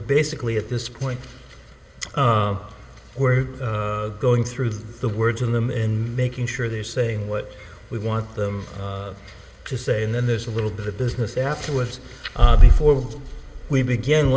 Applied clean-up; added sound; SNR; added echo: none; none; none; reverberation time 2.1 s.